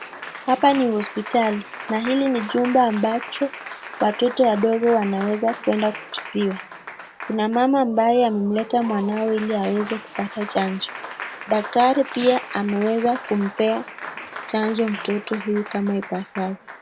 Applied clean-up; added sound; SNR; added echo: none; Applause; 13 dB; none.